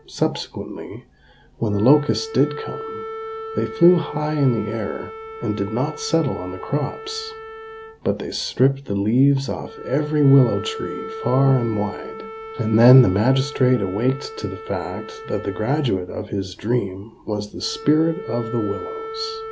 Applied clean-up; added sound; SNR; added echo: none; Wind instrument, woodwind instrument; 13 dB; none.